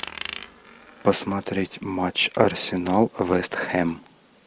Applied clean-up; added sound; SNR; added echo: none; Coin (dropping); 18 dB; none.